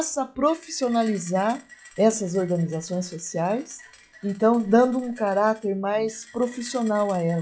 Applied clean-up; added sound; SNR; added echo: classical method log-MMSE.